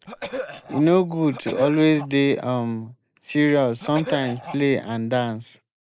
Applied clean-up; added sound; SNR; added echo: neural mask model Resemble Enhance denoiser.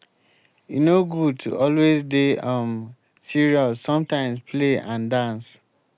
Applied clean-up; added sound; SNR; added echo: none; none; none; none.